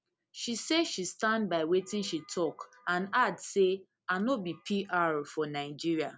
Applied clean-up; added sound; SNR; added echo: none; none; none; none.